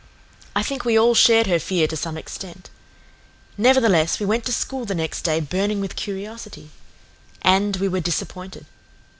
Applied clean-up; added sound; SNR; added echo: none; none; none; none.